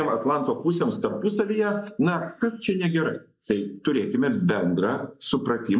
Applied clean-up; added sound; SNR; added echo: neural mask model Resemble Enhance denoiser.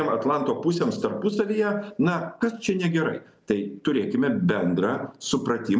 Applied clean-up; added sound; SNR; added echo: none; none; none; none.